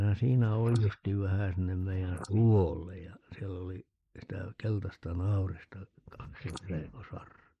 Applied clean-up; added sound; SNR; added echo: neural mask model Resemble Enhance denoiser.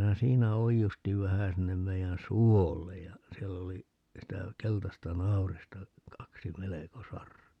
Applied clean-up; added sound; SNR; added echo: none; none; none; none.